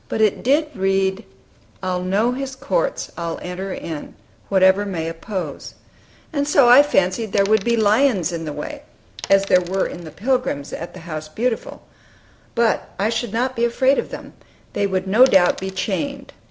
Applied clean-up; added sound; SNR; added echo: none; Coin (dropping); 17 dB; none.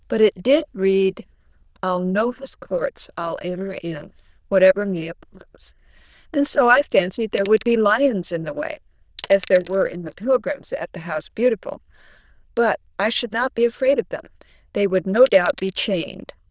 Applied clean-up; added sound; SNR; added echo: neural diffusion model UNIVERSE++.